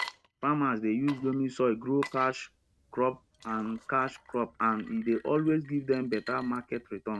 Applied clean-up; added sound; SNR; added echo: neural mask model RNNoise.